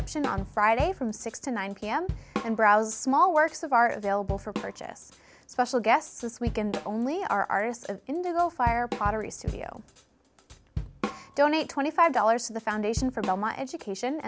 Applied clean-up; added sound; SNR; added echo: none; Drum / Drum kit; 11 dB; none.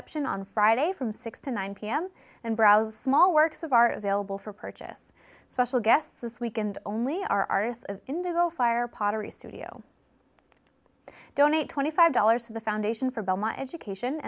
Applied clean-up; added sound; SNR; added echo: none; none; none; none.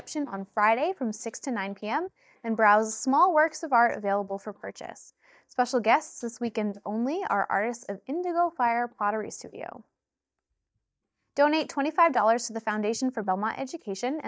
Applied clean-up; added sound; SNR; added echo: neural mask model DeepFilterNet 3.